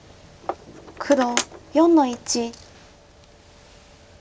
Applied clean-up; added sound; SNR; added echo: none; none; none; none.